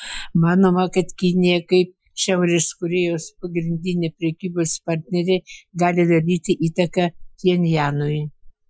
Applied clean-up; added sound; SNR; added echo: classical method Wiener filter.